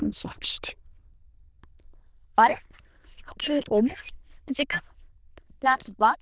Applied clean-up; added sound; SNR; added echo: neural diffusion model UNIVERSE++.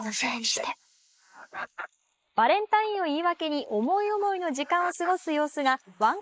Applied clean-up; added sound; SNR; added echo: neural mask model Resemble Enhance denoiser.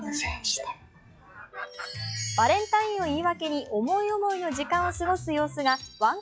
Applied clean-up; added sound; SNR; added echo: classical method log-MMSE.